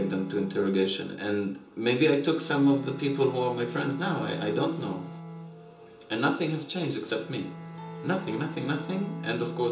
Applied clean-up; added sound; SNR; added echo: none; Bowed string instrument; 13 dB; reverberation time 0.2 s.